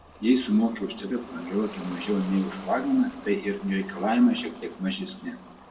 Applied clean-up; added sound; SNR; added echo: none; Ocean; 18 dB; reverberation time 1.1 s.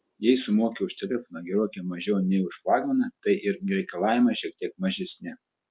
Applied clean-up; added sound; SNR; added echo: none; none; none; none.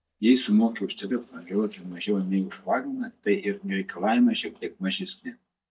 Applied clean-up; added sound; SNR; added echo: neural mask model DeepFilterNet 3.